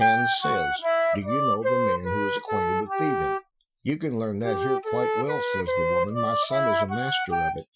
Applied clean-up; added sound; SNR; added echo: classical method Wiener filter.